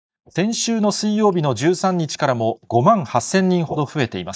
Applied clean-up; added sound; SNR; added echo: neural mask model DeepFilterNet 3.